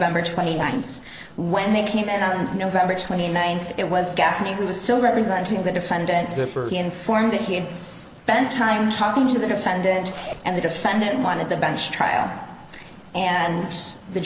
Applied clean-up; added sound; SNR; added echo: neural separator model SepFormer DNS4.